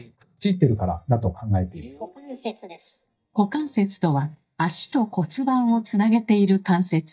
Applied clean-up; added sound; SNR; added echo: neural mask model DeepFilterNet 3.